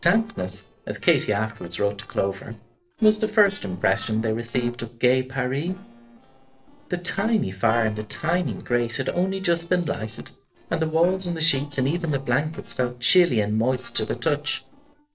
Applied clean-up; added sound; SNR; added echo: neural separator model SepFormer DNS4.